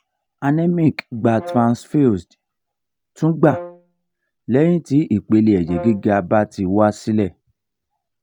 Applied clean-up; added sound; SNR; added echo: none; Brass instrument; 17 dB; none.